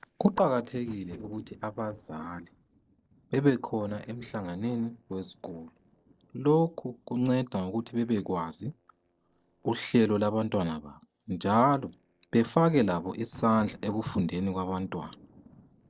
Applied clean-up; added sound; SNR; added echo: neural separator model SepFormer DNS4.